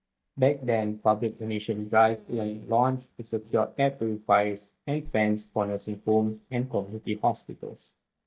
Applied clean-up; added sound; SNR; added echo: neural mask model DeepFilterNet 3.